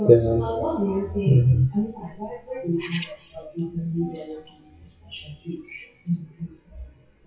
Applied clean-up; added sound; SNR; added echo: classical method WPE with log-MMSE.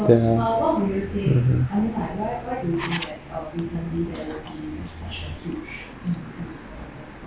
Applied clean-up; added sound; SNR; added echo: none; none; none; none.